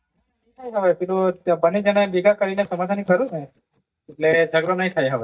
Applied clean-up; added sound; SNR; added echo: neural mask model DeepFilterNet 3.